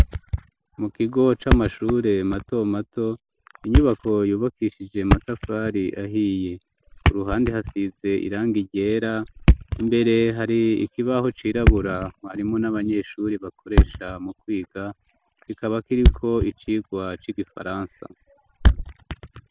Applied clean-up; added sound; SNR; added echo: none; Thump, thud; 1 dB; none.